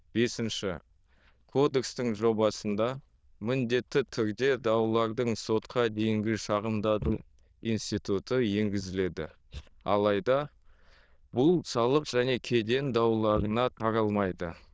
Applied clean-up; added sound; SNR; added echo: neural diffusion model UNIVERSE++.